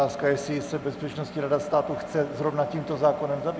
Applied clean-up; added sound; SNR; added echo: none; Engine; 15 dB; none.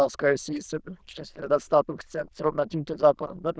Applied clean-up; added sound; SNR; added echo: neural diffusion model UNIVERSE++.